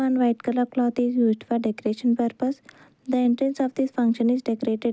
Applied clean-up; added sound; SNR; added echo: none; none; none; none.